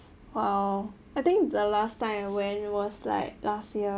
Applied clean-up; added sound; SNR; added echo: none; none; none; none.